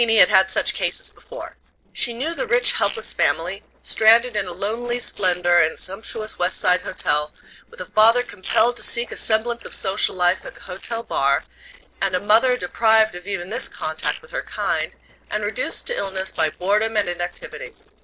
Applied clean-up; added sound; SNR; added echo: neural separator model SepFormer DNS4.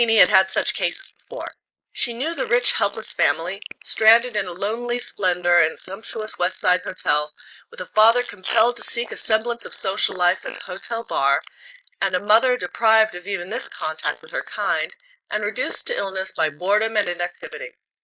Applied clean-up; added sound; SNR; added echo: neural mask model Resemble Enhance denoiser.